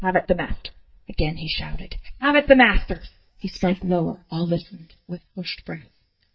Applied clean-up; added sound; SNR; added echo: neural mask model DeepFilterNet 3.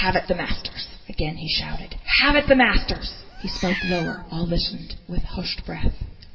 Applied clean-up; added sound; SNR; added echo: none; Meow; 11 dB; reverberation time 2.0 s.